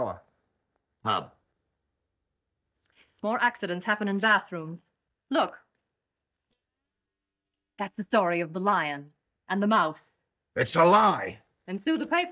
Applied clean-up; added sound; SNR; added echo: neural mask model DeepFilterNet 3.